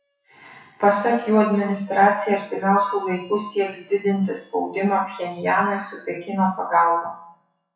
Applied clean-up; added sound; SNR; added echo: classical method WPE with log-MMSE.